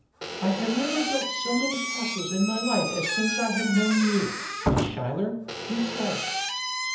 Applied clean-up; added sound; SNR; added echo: none; Squeak / Slam; 2 dB; reverberation time 0.7 s.